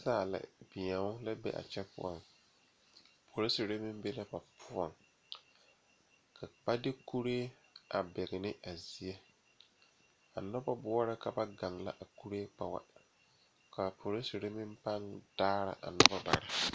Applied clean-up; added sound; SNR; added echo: none; none; none; none.